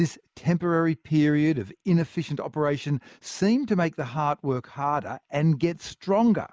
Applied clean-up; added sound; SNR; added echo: neural mask model Resemble Enhance denoiser.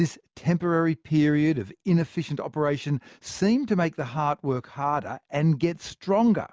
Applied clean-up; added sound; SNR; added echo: none; none; none; none.